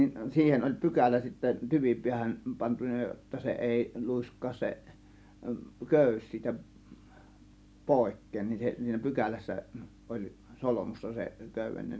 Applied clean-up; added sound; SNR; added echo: none; none; none; none.